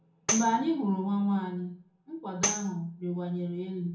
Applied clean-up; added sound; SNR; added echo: none; Tambourine; 5 dB; reverberation time 0.6 s.